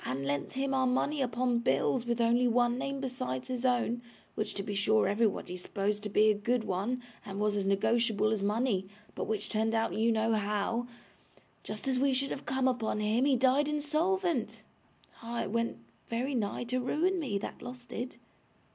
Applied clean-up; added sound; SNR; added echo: none; none; none; none.